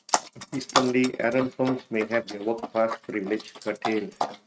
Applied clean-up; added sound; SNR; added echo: neural mask model RNNoise.